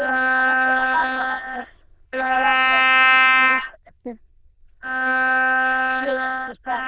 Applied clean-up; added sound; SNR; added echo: neural diffusion model UNIVERSE++.